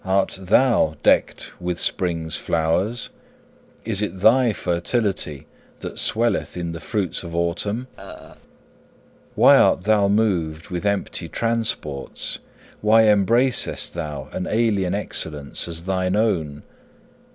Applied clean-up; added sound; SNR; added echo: none; Burping, eructation; 13 dB; none.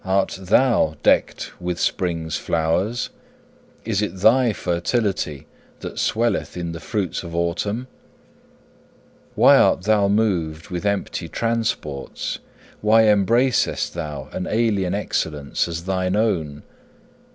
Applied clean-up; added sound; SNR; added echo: none; none; none; none.